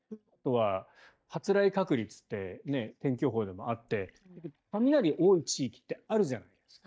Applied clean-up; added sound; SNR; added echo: neural mask model DeepFilterNet 3.